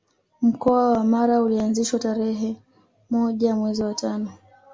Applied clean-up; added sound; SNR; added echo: none; none; none; none.